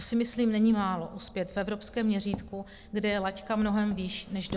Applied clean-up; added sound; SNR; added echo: none; Walk, footsteps; 17 dB; none.